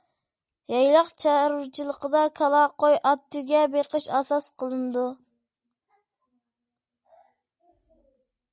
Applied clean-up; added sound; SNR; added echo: none; none; none; none.